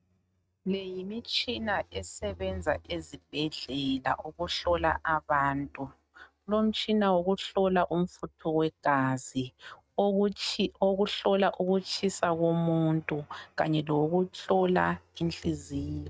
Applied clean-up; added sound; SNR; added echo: neural mask model RNNoise.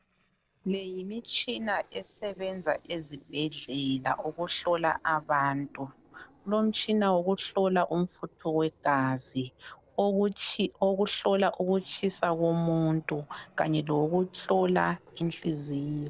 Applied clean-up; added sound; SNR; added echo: neural separator model SepFormer DNS4.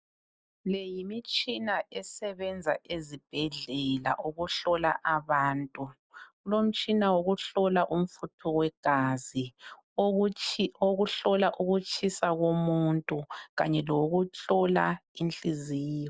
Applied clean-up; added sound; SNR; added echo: none; none; none; none.